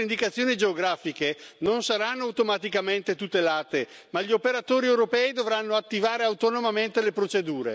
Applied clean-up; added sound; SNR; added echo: none; none; none; none.